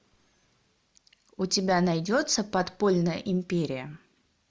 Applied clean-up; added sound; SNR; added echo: none; none; none; none.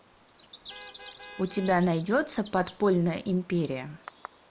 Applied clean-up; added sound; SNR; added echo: none; Vehicle horn, car horn, honking + Bird vocalization, bird call, bird song; 16 dB; none.